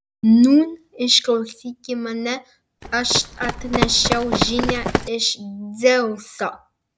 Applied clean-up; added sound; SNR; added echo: none; Run; 3 dB; none.